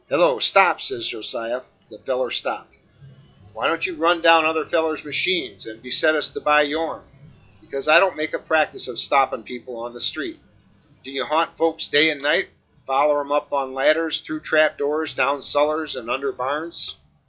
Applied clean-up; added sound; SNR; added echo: classical method log-MMSE.